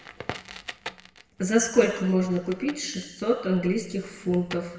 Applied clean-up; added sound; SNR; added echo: none; Crackle; 17 dB; reverberation time 0.9 s.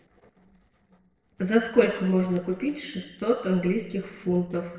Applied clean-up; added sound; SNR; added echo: neural separator model SepFormer DNS4.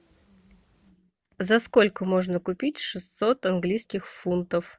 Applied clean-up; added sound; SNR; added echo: none; none; none; none.